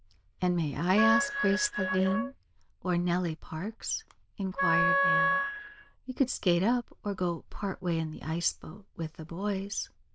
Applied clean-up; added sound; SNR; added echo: neural diffusion model UNIVERSE++.